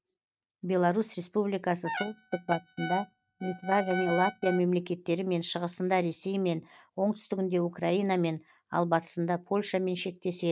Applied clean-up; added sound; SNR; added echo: neural mask model RNNoise.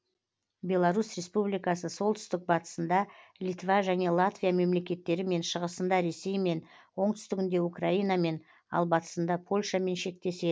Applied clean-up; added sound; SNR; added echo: none; none; none; none.